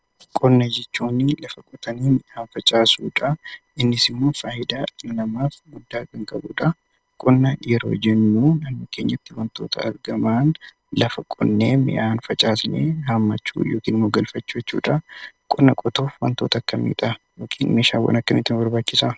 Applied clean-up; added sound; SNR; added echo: neural separator model SepFormer DNS4.